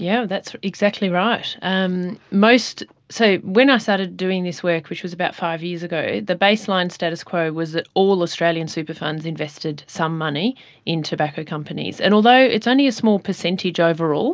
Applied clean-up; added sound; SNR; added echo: none; none; none; none.